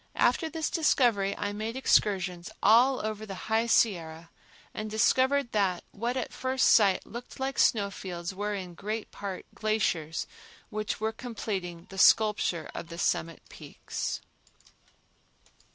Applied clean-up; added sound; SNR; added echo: none; none; none; none.